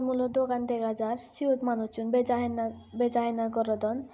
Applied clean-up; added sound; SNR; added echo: none; none; none; none.